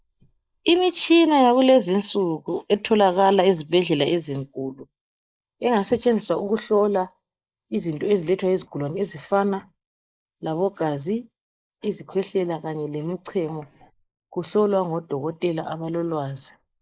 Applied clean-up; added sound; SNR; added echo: neural mask model Resemble Enhance denoiser.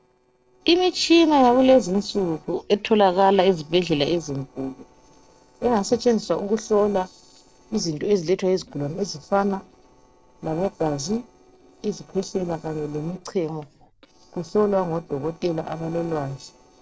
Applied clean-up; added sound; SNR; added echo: neural separator model SepFormer DNS4.